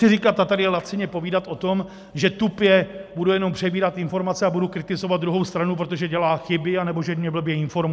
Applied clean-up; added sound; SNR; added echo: none; none; none; none.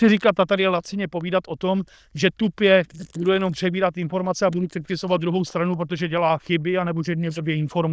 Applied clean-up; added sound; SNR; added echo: neural diffusion model UNIVERSE++.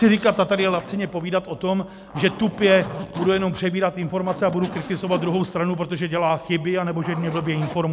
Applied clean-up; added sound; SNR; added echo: none; Zipper (clothing); 15 dB; none.